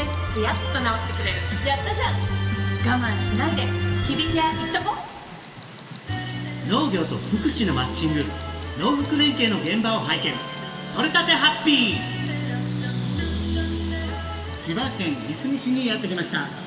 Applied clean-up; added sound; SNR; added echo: none; Tick; 17 dB; reverberation time 1.9 s.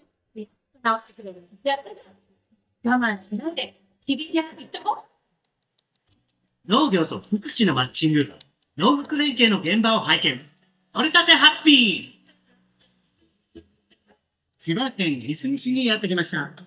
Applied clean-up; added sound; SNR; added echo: neural mask model DeepFilterNet 3.